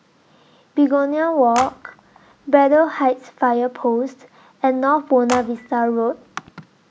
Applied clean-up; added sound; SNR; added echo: none; Telephone; 16 dB; none.